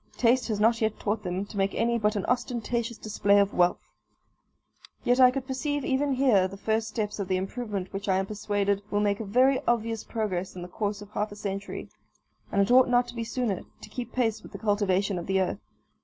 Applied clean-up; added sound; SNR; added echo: none; none; none; none.